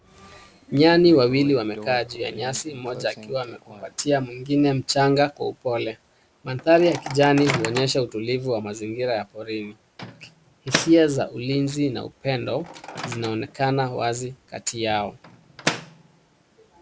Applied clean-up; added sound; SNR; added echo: none; Microwave oven; 13 dB; none.